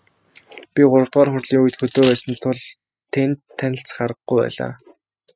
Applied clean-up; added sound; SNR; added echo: classical method spectral subtraction.